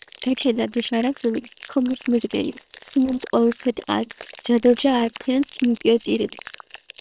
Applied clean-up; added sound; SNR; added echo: neural separator model SepFormer WHAM!.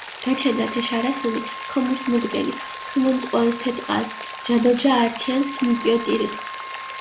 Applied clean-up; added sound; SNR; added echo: none; Wind instrument, woodwind instrument + Rain; 11 dB; none.